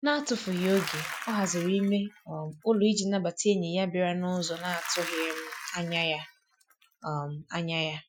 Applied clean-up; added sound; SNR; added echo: classical method Wiener filter.